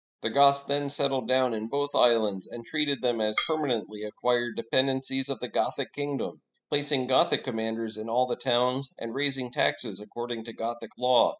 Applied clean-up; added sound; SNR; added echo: classical method spectral subtraction.